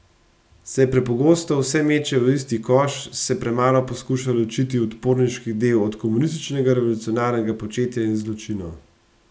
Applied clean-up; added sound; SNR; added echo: none; none; none; none.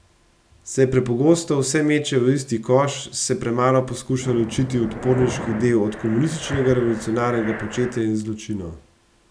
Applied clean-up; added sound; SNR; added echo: none; Breathing; 11 dB; none.